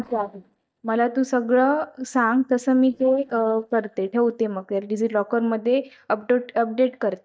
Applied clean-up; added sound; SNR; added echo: neural mask model DeepFilterNet 3.